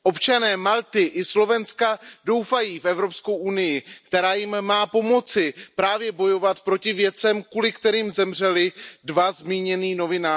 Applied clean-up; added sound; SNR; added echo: none; none; none; none.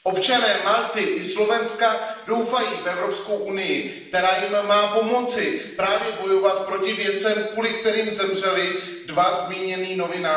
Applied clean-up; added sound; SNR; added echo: none; none; none; reverberation time 1.0 s.